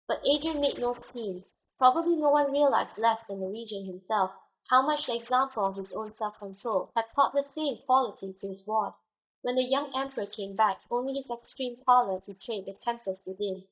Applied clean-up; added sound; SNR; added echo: neural mask model DeepFilterNet 3.